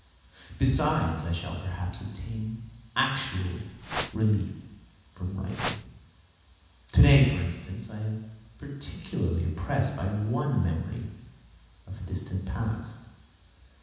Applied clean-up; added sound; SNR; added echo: none; Whoosh, swoosh, swish; 4 dB; reverberation time 1.1 s.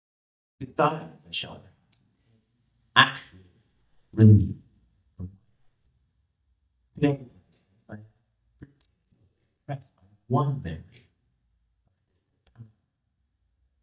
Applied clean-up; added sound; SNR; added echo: neural mask model DeepFilterNet 3.